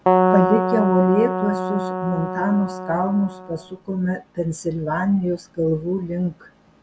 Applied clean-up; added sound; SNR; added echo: none; Keyboard (musical); -1 dB; none.